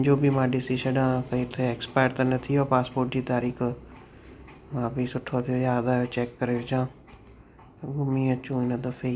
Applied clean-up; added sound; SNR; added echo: none; none; none; none.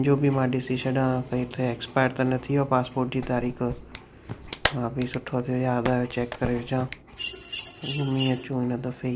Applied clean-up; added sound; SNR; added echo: none; Clapping + Mechanisms; 10 dB; none.